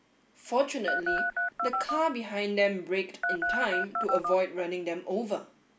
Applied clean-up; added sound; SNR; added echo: none; Telephone; -1 dB; none.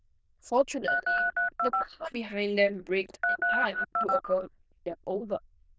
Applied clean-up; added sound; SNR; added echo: neural diffusion model UNIVERSE++.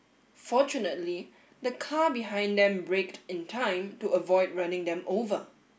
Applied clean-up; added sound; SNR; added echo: none; none; none; none.